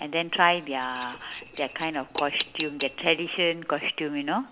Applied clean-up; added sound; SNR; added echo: none; Cutlery, silverware / Dishes, pots, and pans; 11 dB; none.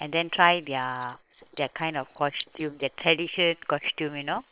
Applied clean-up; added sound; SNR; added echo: neural separator model SepFormer WHAM!.